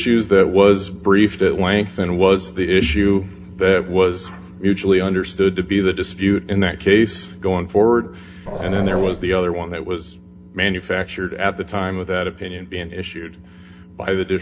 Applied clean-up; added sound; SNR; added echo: none; Growling; 8 dB; reverberation time 0.3 s.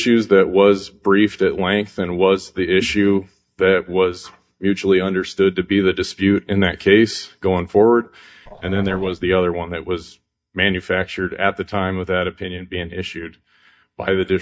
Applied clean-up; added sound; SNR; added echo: neural mask model DeepFilterNet 3.